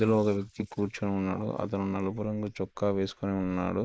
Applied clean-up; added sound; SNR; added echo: neural mask model Resemble Enhance denoiser.